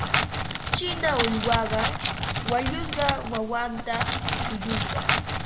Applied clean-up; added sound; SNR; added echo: none; Crackle; -2 dB; none.